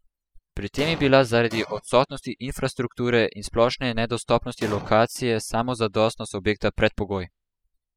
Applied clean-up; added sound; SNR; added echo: classical method spectral subtraction.